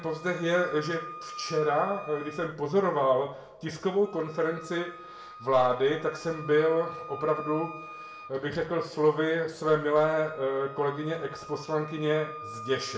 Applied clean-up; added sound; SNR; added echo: none; Wind instrument, woodwind instrument; 15 dB; reverberation time 0.4 s.